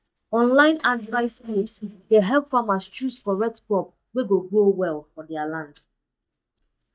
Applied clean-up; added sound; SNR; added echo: neural mask model DeepFilterNet 3.